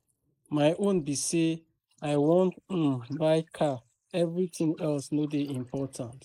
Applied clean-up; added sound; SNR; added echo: neural mask model Resemble Enhance denoiser.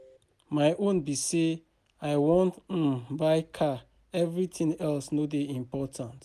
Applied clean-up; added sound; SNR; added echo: none; none; none; none.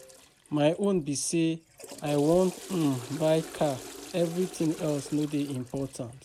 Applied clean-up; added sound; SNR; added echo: none; Toilet flush / Water; 17 dB; none.